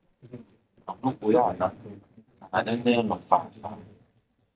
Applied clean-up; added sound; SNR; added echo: neural mask model DeepFilterNet 3.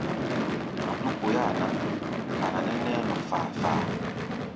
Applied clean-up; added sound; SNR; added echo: none; Gunshot, gunfire / Fireworks; -4 dB; reverberation time 0.5 s.